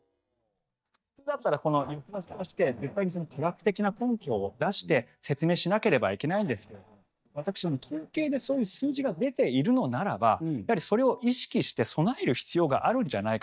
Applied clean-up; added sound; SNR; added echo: neural mask model DeepFilterNet 3.